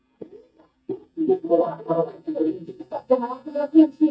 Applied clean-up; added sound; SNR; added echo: neural mask model DeepFilterNet 3.